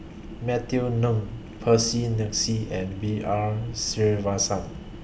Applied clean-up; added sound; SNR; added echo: none; none; none; none.